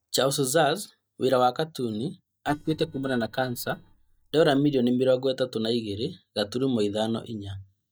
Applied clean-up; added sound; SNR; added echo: neural mask model DeepFilterNet 3.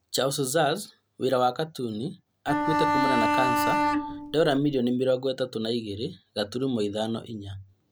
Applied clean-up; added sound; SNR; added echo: none; Bowed string instrument; -2 dB; none.